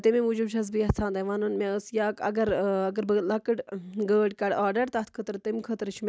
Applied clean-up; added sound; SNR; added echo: none; none; none; none.